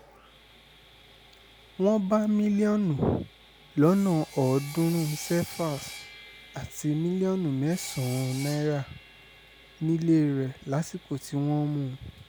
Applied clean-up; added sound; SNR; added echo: none; Sawing; 19 dB; none.